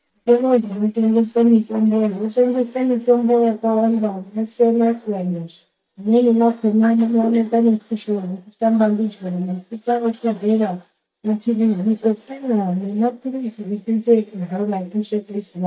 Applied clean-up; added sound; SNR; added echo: neural mask model DeepFilterNet 3.